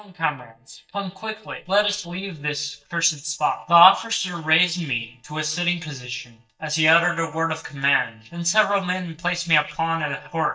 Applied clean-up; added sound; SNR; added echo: neural mask model DeepFilterNet 3.